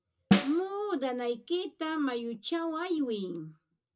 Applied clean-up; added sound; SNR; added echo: none; Snare drum; 0 dB; reverberation time 0.2 s.